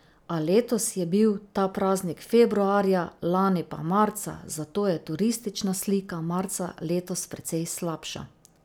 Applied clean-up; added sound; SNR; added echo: none; none; none; none.